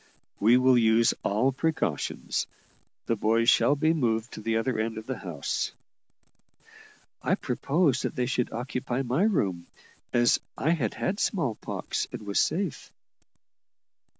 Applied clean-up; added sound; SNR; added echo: none; none; none; none.